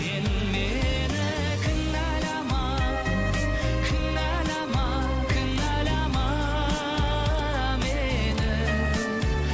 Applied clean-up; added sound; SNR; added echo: none; Waves, surf; 16 dB; none.